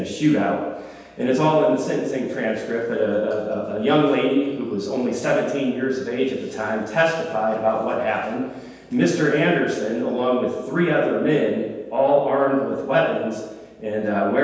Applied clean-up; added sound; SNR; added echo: none; none; none; reverberation time 1.2 s.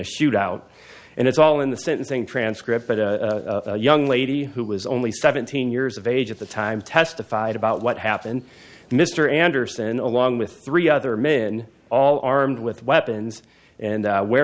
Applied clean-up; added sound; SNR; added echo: none; none; none; none.